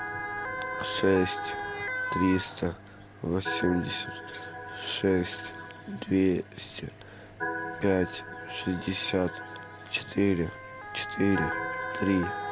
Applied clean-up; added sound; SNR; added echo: none; Motor vehicle (road) / Siren + Organ; 6 dB; none.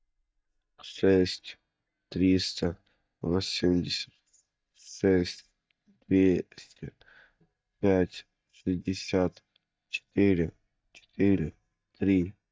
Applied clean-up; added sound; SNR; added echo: neural mask model DeepFilterNet 3.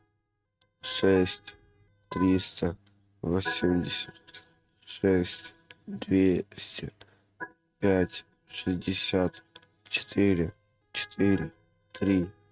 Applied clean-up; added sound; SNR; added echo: neural mask model RNNoise.